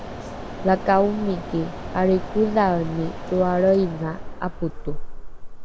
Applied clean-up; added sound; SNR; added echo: none; Mechanisms; 7 dB; none.